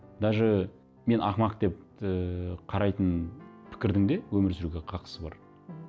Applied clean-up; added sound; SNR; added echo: none; none; none; none.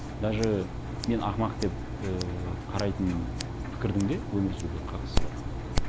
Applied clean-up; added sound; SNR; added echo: none; Engine + Scissors; 1 dB; none.